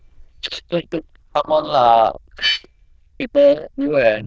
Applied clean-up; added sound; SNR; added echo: neural diffusion model UNIVERSE++.